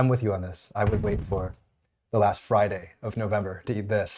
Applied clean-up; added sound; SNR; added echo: neural mask model RNNoise.